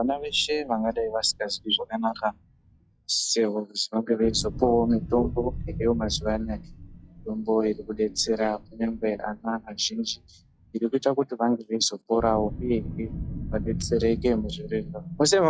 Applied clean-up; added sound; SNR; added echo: classical method log-MMSE.